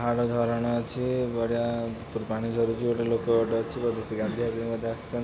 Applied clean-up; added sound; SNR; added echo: none; Breathing; 12 dB; none.